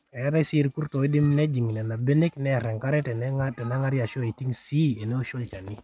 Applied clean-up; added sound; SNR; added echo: neural mask model RNNoise.